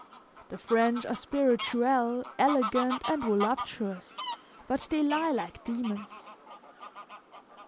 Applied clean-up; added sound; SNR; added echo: none; Fowl; 10 dB; none.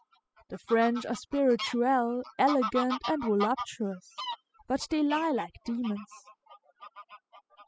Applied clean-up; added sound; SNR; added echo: classical method spectral subtraction.